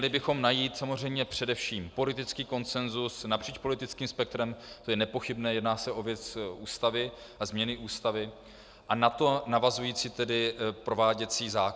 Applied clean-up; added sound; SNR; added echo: none; none; none; none.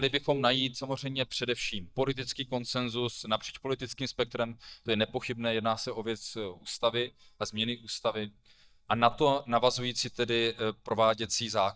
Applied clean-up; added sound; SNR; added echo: neural mask model DeepFilterNet 3.